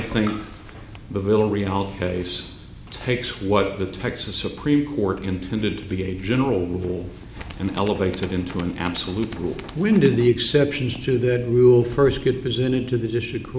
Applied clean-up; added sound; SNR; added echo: none; Tools; 14 dB; none.